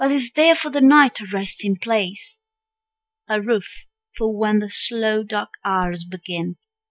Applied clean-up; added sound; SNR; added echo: neural mask model DeepFilterNet 3.